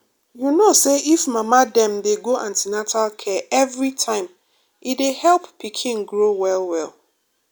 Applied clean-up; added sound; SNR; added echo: none; none; none; none.